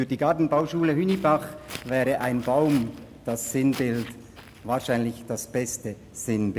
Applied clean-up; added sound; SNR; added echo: none; Walk, footsteps; 19 dB; none.